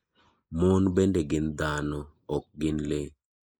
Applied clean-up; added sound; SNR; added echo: neural mask model Resemble Enhance denoiser.